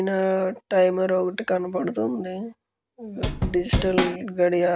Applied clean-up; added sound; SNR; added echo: none; Drum / Drum kit; 1 dB; none.